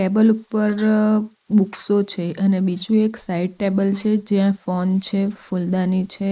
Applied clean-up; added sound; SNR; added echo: neural mask model Resemble Enhance denoiser.